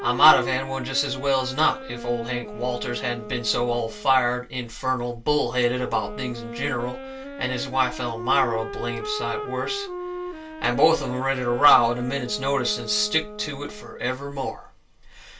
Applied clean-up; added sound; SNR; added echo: none; Wind instrument, woodwind instrument; 11 dB; reverberation time 0.2 s.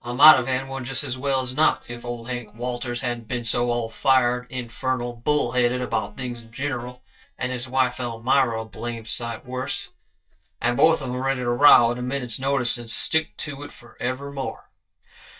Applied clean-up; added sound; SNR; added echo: neural mask model DeepFilterNet 3.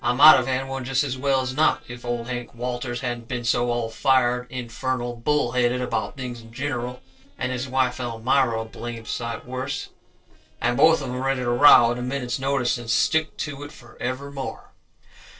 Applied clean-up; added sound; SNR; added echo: neural separator model SepFormer DNS4.